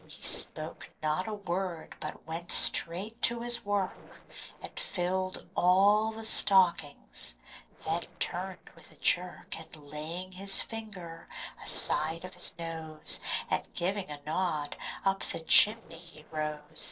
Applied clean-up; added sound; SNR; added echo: neural separator model SepFormer DNS4.